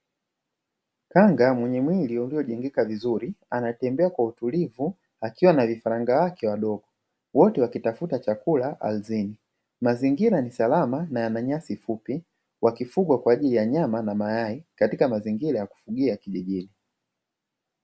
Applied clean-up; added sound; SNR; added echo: none; none; none; none.